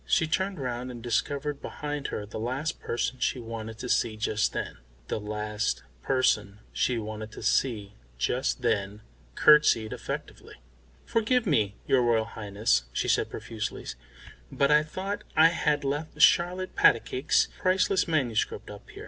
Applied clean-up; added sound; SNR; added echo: none; none; none; none.